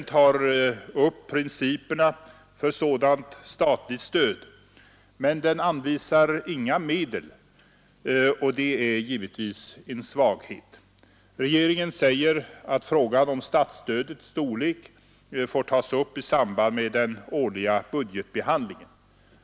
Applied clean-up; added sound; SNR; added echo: none; none; none; none.